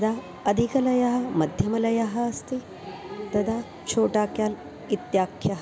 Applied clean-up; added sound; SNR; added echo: none; none; none; none.